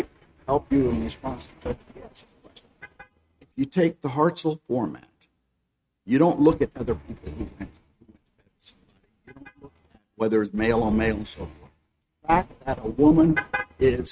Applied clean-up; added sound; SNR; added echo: neural mask model RNNoise.